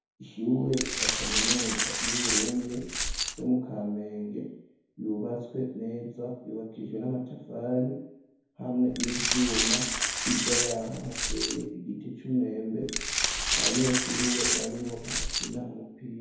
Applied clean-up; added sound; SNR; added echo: none; Glass; -3 dB; reverberation time 2.0 s.